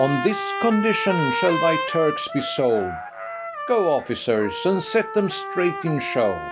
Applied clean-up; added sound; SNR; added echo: none; Trumpet; 6 dB; none.